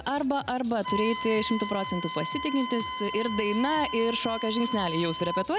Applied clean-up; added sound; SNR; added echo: none; Wind instrument, woodwind instrument; 7 dB; none.